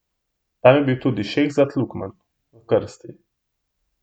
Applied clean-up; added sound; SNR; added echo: none; none; none; none.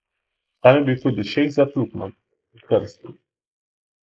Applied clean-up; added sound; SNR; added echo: neural mask model Resemble Enhance denoiser.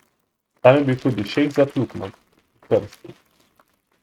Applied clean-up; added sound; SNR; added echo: neural mask model RNNoise.